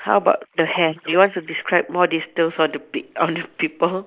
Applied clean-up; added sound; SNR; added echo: neural mask model Resemble Enhance denoiser.